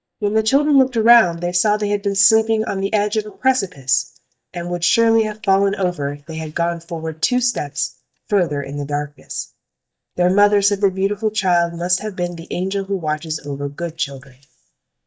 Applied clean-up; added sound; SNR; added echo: neural mask model DeepFilterNet 3.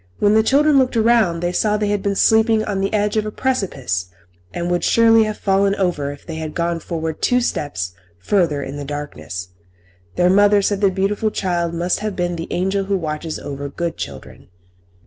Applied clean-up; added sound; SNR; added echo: none; none; none; none.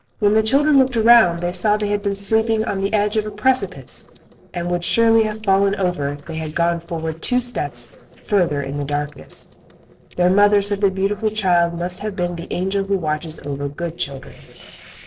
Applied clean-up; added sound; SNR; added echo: neural separator model SepFormer DNS4.